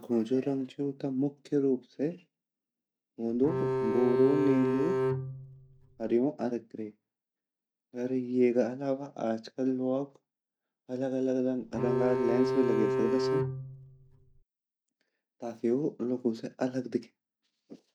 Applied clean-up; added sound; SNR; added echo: none; Bowed string instrument; -1 dB; none.